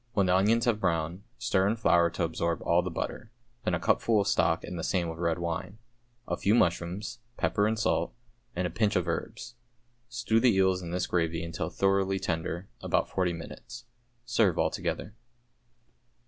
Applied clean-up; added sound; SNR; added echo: none; none; none; none.